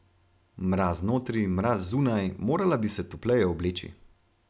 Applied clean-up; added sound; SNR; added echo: none; none; none; none.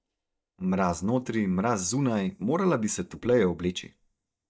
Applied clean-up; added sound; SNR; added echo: neural mask model DeepFilterNet 3.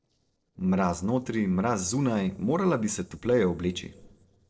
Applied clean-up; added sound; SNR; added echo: neural separator model SepFormer DNS4.